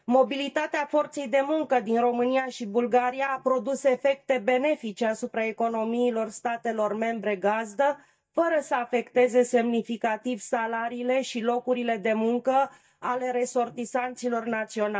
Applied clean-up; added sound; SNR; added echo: neural mask model DeepFilterNet 3.